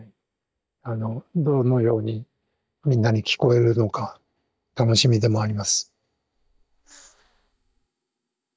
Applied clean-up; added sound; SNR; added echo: neural mask model DeepFilterNet 3.